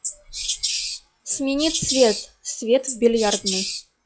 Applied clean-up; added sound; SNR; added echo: classical method log-MMSE.